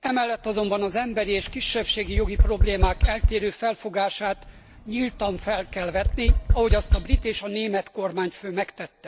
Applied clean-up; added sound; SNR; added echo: none; Tap; -3 dB; none.